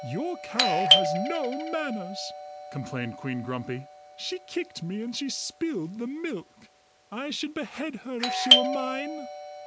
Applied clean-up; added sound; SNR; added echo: none; Doorbell; -3 dB; none.